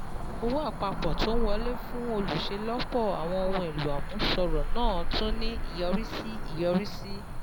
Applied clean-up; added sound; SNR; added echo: none; Cricket / Motor vehicle (road); -1 dB; none.